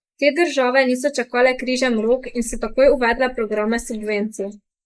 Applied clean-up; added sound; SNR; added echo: neural mask model Resemble Enhance denoiser.